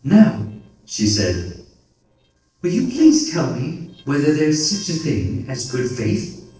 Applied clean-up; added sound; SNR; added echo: neural separator model SepFormer DNS4.